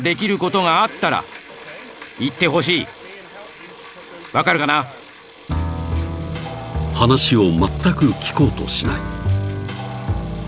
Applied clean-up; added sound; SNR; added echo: none; Bicycle; 16 dB; none.